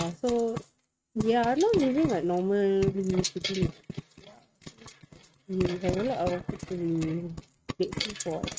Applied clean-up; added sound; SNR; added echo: neural mask model RNNoise.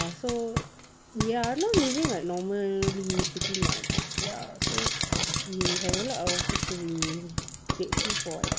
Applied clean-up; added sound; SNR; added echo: none; Frying (food); -1 dB; none.